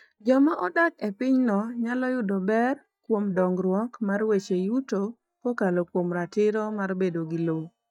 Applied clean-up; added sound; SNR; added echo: neural mask model DeepFilterNet 3.